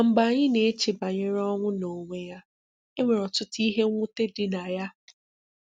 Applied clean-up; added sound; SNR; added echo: none; none; none; none.